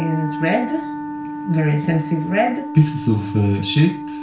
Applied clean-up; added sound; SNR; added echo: none; Wind instrument, woodwind instrument; 8 dB; reverberation time 0.4 s.